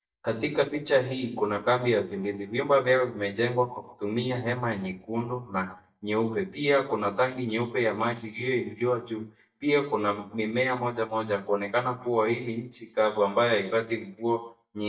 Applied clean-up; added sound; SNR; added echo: neural mask model DeepFilterNet 3.